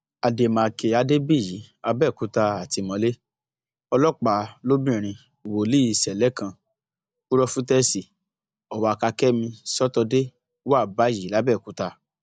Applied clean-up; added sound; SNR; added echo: none; none; none; none.